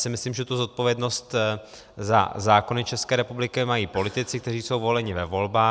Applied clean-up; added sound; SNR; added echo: none; none; none; none.